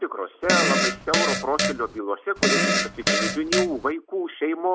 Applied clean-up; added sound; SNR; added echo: none; Fart; -3 dB; none.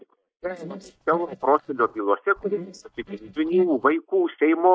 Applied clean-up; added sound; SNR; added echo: neural mask model DeepFilterNet 3.